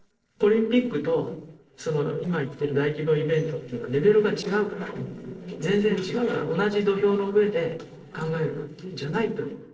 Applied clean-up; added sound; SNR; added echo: neural separator model SepFormer DNS4.